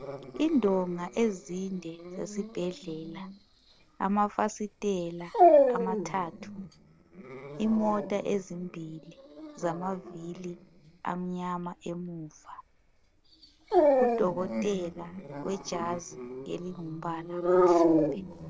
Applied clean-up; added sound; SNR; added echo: neural separator model SepFormer DNS4.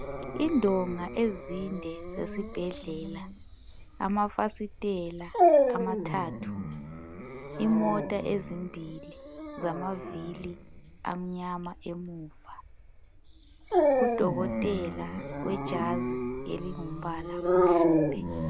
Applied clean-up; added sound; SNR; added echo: none; Dog; -3 dB; none.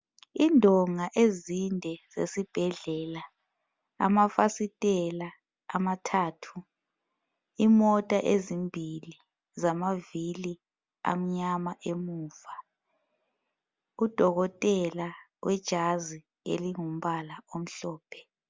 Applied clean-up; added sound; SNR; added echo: none; none; none; none.